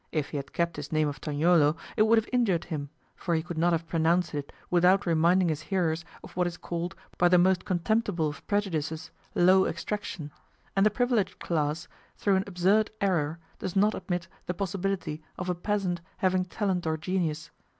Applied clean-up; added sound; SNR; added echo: none; none; none; none.